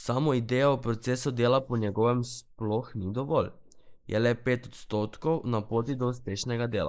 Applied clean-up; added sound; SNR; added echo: neural mask model Resemble Enhance denoiser.